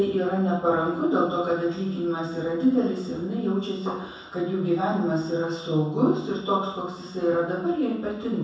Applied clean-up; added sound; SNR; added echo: none; none; none; reverberation time 0.7 s.